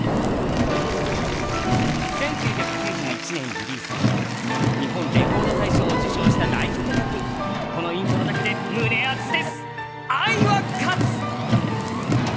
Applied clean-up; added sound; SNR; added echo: none; Explosion + Car; -3 dB; none.